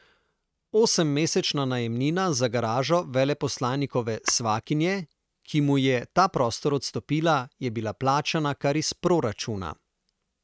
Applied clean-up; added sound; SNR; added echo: neural mask model RNNoise.